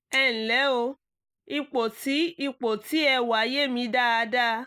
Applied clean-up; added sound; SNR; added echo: neural mask model Resemble Enhance denoiser.